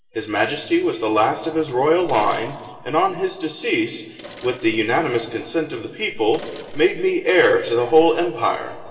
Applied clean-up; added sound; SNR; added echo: neural separator model SepFormer DNS4.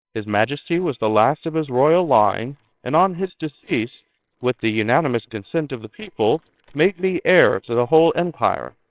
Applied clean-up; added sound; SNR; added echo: neural separator model SepFormer WHAMR!.